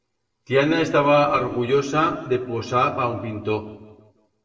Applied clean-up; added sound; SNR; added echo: neural separator model SepFormer DNS4.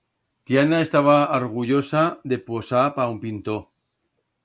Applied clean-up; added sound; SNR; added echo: none; none; none; none.